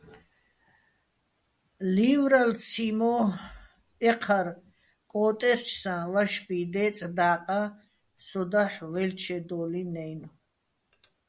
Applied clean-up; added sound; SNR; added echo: none; none; none; none.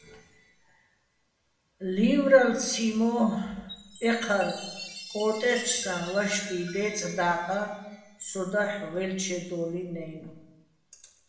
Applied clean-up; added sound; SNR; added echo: none; Chime; 18 dB; reverberation time 0.9 s.